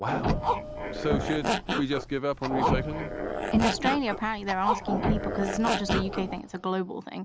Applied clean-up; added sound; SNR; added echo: none; Zipper (clothing) + Printer; -1 dB; none.